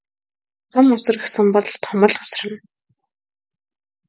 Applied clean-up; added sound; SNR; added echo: none; none; none; none.